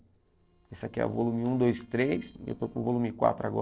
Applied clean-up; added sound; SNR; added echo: neural separator model SepFormer DNS4.